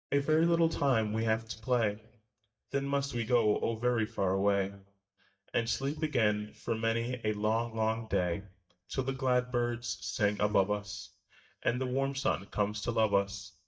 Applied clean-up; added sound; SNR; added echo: neural mask model DeepFilterNet 3.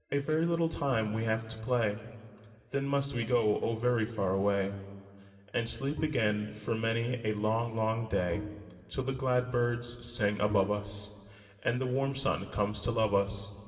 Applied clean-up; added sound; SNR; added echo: none; Bowed string instrument; 13 dB; reverberation time 1.7 s.